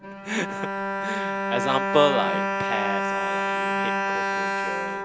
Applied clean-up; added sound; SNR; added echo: none; Bowed string instrument; -3 dB; none.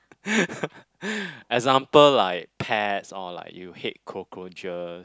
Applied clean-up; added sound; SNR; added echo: none; none; none; none.